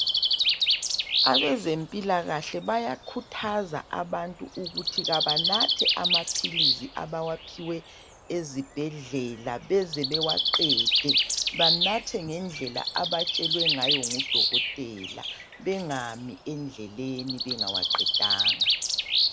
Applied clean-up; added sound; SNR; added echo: none; Bird; -4 dB; none.